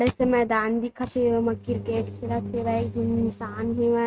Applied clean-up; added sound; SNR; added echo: neural mask model RNNoise.